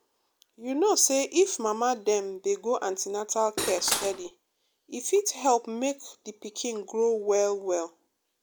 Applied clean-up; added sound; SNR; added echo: none; Cutlery, silverware / Dishes, pots, and pans; 3 dB; none.